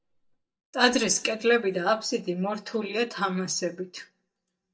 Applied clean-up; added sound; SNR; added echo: neural mask model DeepFilterNet 3.